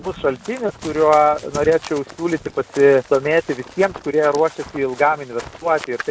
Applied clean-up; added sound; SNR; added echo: none; Run; 17 dB; none.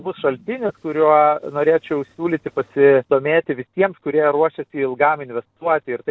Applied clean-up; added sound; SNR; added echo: none; none; none; none.